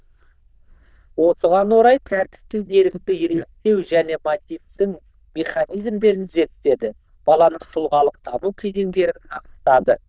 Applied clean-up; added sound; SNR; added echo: neural diffusion model UNIVERSE++.